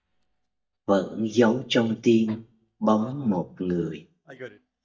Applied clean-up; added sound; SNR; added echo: neural mask model DeepFilterNet 3.